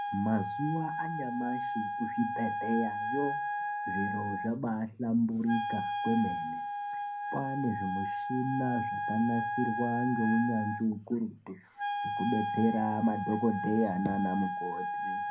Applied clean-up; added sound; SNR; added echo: none; Wind instrument, woodwind instrument; 3 dB; reverberation time 0.4 s.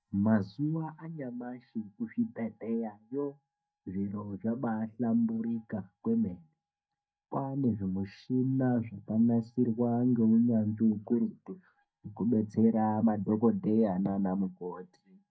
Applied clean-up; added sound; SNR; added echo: neural mask model DeepFilterNet 3.